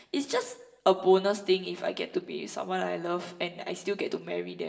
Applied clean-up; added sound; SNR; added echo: none; none; none; reverberation time 0.7 s.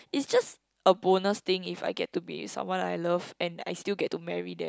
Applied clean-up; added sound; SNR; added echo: none; none; none; none.